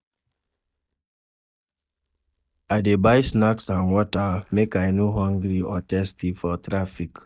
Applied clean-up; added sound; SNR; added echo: neural mask model DeepFilterNet 3.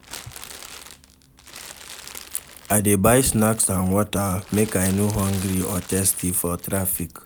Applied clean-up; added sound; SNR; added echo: none; Crumpling, crinkling; 18 dB; none.